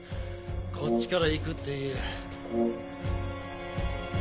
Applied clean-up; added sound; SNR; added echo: none; Brass instrument; 3 dB; none.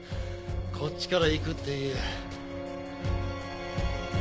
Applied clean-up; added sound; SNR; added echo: none; none; none; none.